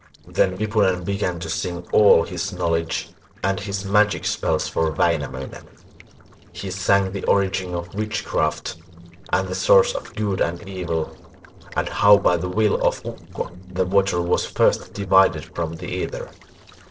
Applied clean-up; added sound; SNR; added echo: neural separator model SepFormer DNS4.